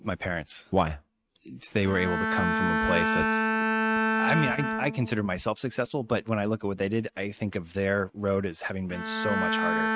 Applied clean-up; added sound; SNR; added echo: neural mask model RNNoise.